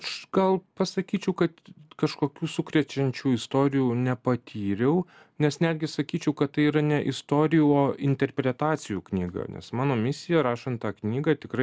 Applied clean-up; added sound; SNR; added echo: none; none; none; none.